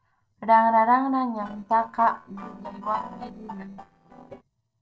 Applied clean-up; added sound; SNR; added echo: neural separator model SepFormer DNS4.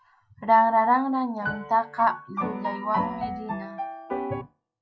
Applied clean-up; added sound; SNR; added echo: classical method WPE with log-MMSE.